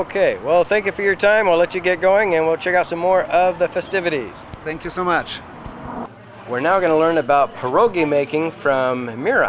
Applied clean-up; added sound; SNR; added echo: none; none; none; none.